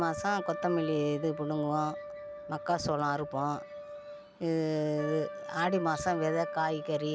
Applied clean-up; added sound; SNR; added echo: none; Trumpet; 9 dB; none.